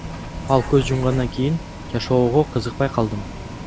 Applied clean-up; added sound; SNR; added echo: none; Bus; 10 dB; none.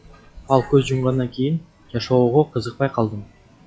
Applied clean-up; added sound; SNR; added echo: classical method log-MMSE.